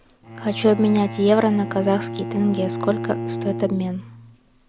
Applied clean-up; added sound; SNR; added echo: none; Bowed string instrument; 9 dB; none.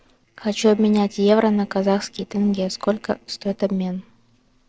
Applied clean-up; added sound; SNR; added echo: neural separator model SepFormer DNS4.